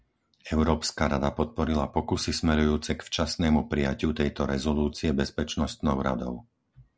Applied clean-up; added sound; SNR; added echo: none; none; none; none.